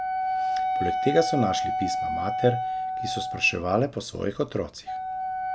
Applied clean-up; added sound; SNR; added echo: none; Wind instrument, woodwind instrument; 1 dB; none.